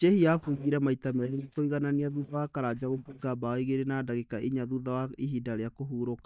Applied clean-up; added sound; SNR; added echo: neural mask model DeepFilterNet 3.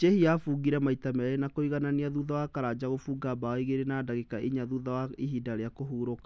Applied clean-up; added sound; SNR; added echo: none; none; none; none.